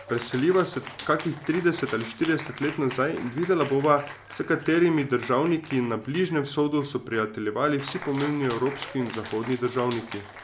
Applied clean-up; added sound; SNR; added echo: none; Cheering; 15 dB; none.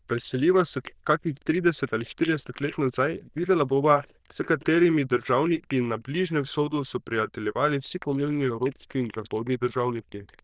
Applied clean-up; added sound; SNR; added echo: neural diffusion model UNIVERSE++.